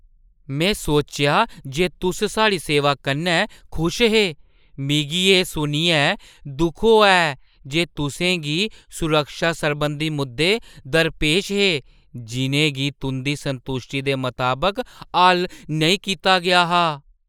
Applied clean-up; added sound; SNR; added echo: neural mask model Resemble Enhance denoiser.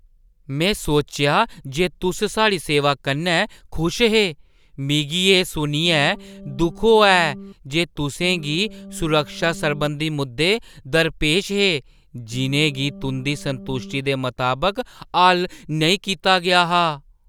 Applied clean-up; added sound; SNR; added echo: none; Organ; 17 dB; none.